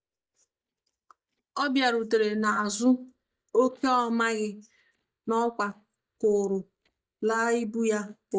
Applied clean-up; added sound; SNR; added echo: neural mask model DeepFilterNet 3.